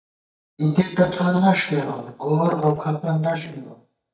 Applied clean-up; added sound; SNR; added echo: neural mask model DeepFilterNet 3.